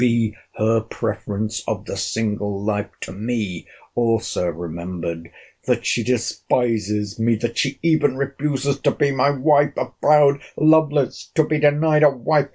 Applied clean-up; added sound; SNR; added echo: none; none; none; none.